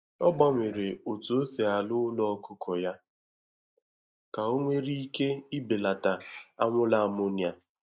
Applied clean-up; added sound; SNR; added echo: neural mask model DeepFilterNet 3.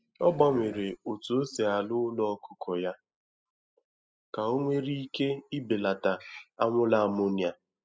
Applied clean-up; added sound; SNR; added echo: classical method spectral subtraction.